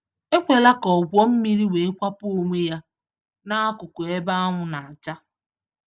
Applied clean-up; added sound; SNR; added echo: none; none; none; none.